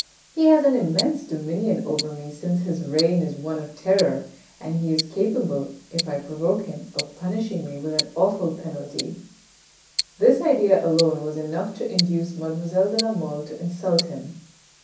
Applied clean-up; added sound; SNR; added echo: none; Tick-tock; 11 dB; reverberation time 0.6 s.